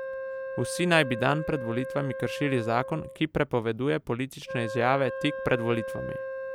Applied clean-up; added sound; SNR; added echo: none; Wind instrument, woodwind instrument; 8 dB; none.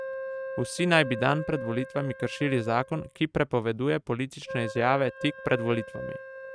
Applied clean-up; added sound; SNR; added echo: neural mask model RNNoise.